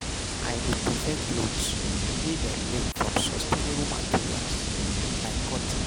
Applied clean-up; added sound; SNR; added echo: none; Water; -4 dB; none.